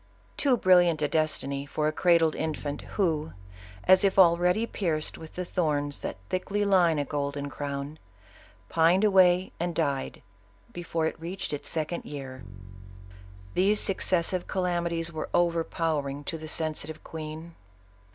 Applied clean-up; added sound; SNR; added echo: none; Bass guitar; 20 dB; none.